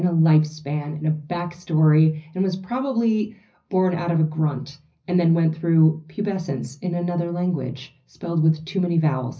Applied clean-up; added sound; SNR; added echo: none; none; none; reverberation time 0.4 s.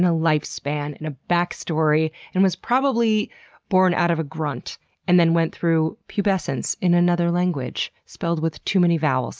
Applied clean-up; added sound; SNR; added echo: none; none; none; none.